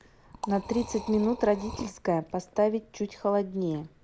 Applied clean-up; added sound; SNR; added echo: none; Liquid; 16 dB; none.